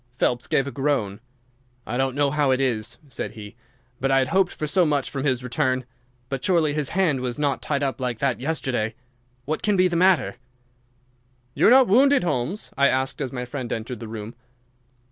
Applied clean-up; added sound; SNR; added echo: none; none; none; none.